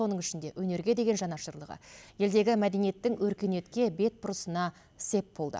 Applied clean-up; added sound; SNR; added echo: none; none; none; none.